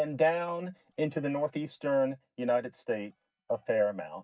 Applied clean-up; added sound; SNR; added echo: neural mask model DeepFilterNet 3.